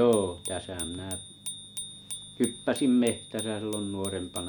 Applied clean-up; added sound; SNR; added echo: none; Bicycle bell; 11 dB; none.